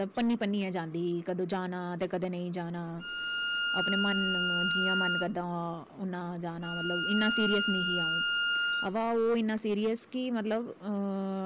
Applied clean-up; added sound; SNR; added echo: none; Bowed string instrument; 0 dB; none.